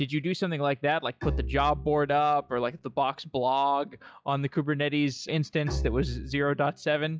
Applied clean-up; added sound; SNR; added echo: classical method log-MMSE.